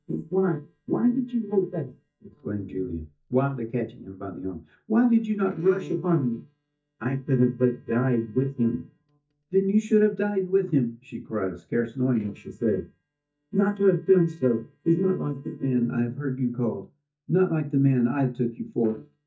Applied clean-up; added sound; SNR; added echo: neural mask model DeepFilterNet 3.